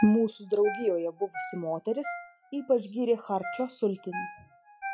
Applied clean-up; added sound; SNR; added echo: classical method log-MMSE.